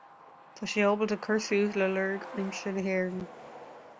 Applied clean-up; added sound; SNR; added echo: none; Truck; 17 dB; none.